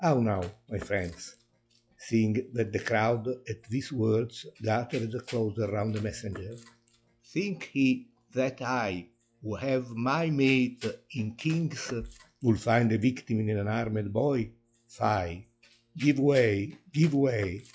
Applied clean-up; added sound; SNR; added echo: classical method log-MMSE.